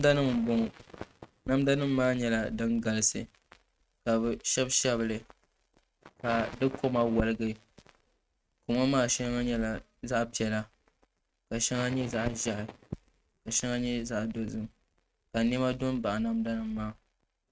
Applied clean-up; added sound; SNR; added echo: neural mask model RNNoise.